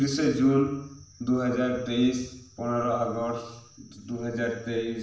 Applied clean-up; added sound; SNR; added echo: none; none; none; reverberation time 0.8 s.